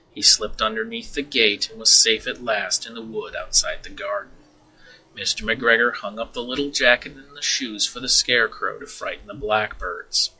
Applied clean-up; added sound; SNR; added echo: classical method log-MMSE.